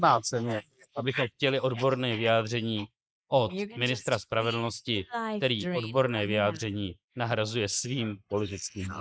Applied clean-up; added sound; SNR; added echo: neural mask model Resemble Enhance denoiser.